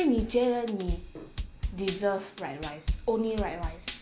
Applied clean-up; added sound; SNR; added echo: none; Drum kit; 6 dB; none.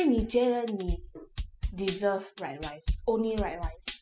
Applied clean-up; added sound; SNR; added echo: classical method spectral subtraction.